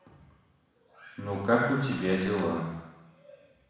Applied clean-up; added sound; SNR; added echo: none; Cupboard open or close / Door; 15 dB; reverberation time 1.1 s.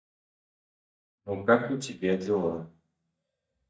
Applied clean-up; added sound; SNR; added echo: neural mask model DeepFilterNet 3.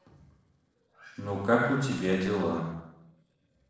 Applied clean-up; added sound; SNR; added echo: neural separator model SepFormer DNS4.